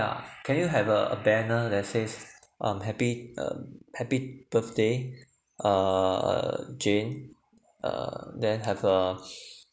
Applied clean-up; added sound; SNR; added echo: none; none; none; none.